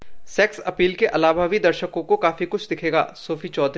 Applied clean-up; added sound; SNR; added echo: none; none; none; none.